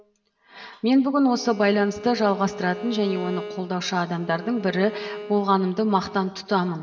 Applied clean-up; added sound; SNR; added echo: none; Bowed string instrument; 15 dB; reverberation time 2.1 s.